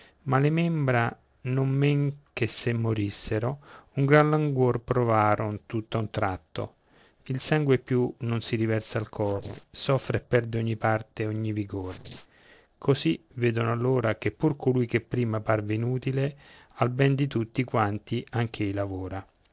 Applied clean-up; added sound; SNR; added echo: neural separator model SepFormer DNS4.